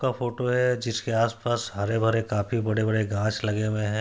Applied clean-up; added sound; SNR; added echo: none; none; none; none.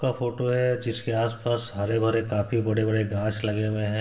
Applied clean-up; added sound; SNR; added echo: none; none; none; reverberation time 2.8 s.